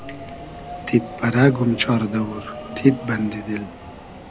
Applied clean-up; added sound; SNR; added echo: none; Subway, metro, underground; 13 dB; none.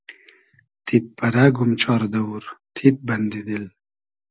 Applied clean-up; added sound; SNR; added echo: none; none; none; none.